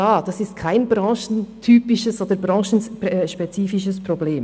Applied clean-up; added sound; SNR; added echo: none; none; none; none.